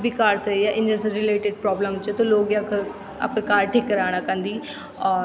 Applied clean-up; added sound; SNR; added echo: none; none; none; none.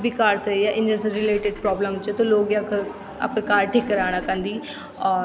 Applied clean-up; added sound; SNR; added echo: none; Engine / Car; 17 dB; none.